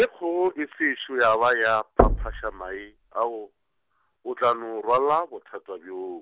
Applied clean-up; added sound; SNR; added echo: none; Knock / Wood; 1 dB; none.